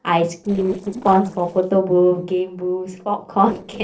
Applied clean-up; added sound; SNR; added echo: neural separator model SepFormer DNS4.